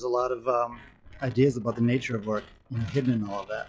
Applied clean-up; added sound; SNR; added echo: classical method log-MMSE.